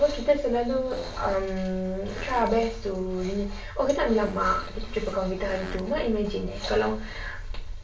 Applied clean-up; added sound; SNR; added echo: none; Fart; 18 dB; reverberation time 0.3 s.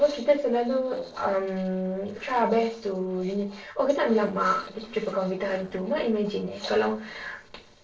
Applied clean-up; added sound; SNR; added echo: neural separator model SepFormer DNS4.